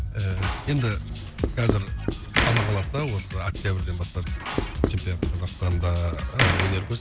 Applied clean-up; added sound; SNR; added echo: none; Writing + Slam; 4 dB; none.